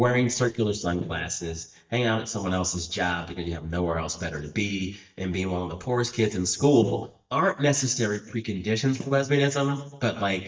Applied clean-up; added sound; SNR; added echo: neural mask model DeepFilterNet 3.